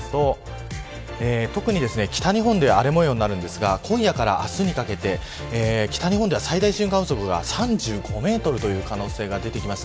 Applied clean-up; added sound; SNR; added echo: none; none; none; none.